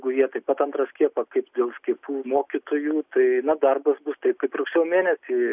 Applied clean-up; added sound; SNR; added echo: none; none; none; none.